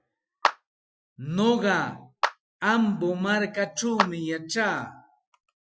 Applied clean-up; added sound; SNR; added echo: classical method Wiener filter.